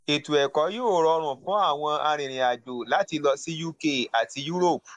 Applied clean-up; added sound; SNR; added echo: neural mask model Resemble Enhance denoiser.